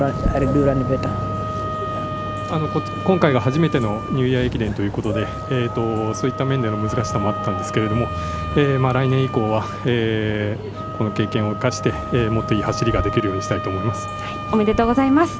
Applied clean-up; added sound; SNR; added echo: none; Bird vocalization, bird call, bird song + Wind instrument, woodwind instrument; 8 dB; none.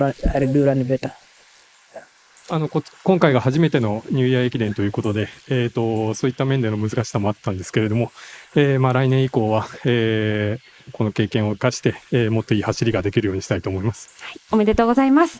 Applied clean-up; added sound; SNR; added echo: neural mask model Resemble Enhance denoiser.